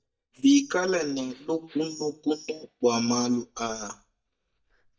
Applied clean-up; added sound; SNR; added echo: neural mask model DeepFilterNet 3.